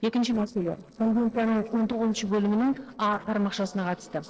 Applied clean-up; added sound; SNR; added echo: neural separator model SepFormer DNS4.